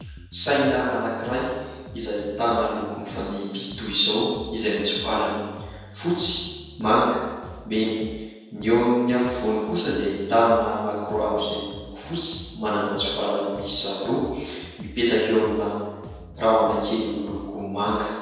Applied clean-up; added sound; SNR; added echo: none; Bass guitar; 18 dB; reverberation time 1.2 s.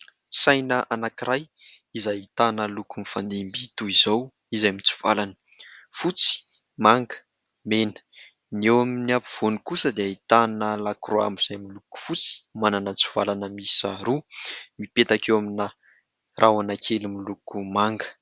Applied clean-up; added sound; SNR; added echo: none; none; none; none.